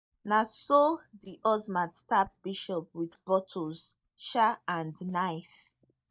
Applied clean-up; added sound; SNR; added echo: neural mask model DeepFilterNet 3.